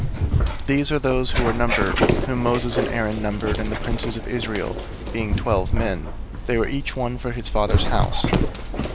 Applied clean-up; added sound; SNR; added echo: none; Dog; -2 dB; none.